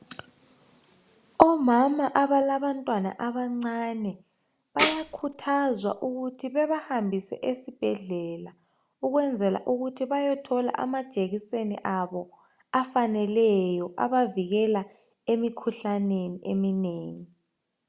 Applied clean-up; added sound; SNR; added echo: none; Tambourine; 5 dB; none.